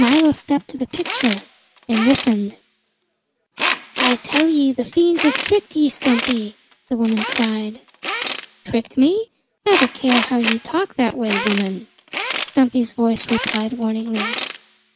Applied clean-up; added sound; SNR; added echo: none; Tools; 7 dB; none.